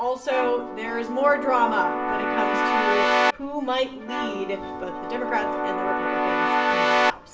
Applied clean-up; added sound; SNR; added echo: none; Keyboard (musical); -3 dB; reverberation time 0.6 s.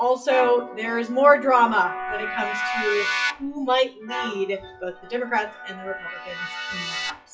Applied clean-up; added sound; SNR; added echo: classical method WPE with log-MMSE.